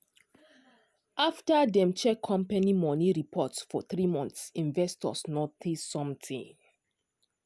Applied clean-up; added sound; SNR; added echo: none; none; none; none.